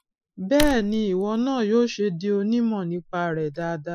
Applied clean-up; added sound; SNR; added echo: classical method Wiener filter.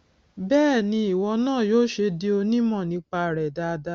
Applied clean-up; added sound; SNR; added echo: none; none; none; none.